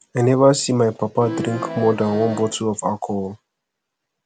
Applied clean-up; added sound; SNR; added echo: none; Accordion; 9 dB; none.